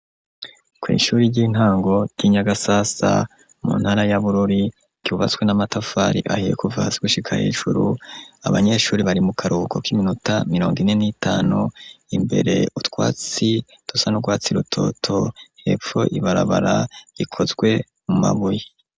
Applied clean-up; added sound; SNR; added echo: none; none; none; none.